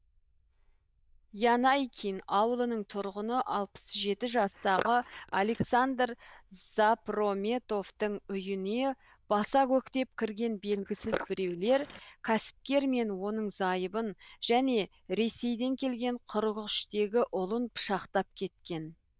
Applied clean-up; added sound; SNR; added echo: neural diffusion model UNIVERSE++.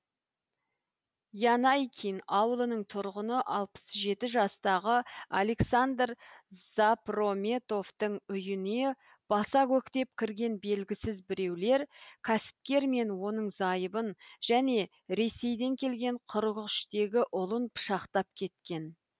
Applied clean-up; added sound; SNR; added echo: none; none; none; none.